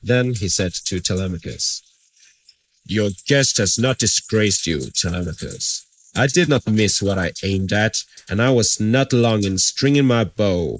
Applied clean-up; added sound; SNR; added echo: neural mask model Resemble Enhance denoiser.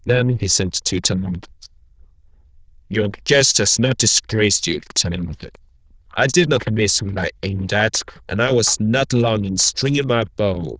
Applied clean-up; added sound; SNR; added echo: neural diffusion model UNIVERSE++.